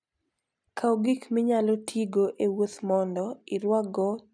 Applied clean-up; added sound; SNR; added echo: none; none; none; none.